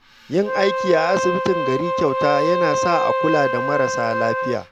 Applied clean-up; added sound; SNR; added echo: none; Wind instrument, woodwind instrument; 1 dB; none.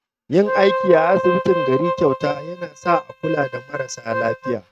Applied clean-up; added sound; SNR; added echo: neural mask model RNNoise.